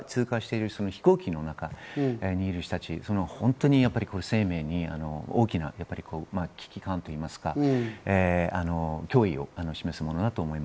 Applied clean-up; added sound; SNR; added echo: none; none; none; none.